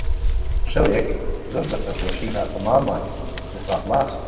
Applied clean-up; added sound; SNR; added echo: none; Scissors; 0 dB; reverberation time 2.0 s.